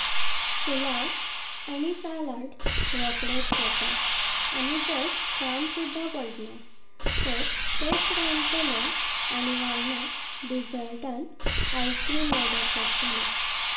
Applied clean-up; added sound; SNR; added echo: none; Hiss; -4 dB; reverberation time 0.4 s.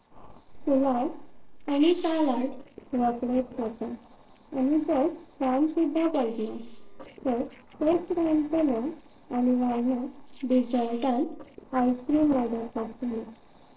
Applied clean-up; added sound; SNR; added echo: neural separator model SepFormer DNS4.